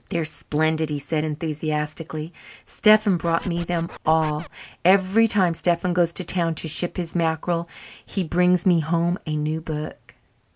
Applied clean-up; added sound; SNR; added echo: none; Scratching (performance technique); 15 dB; none.